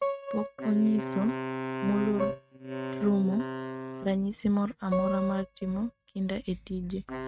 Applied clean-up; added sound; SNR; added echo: neural mask model RNNoise.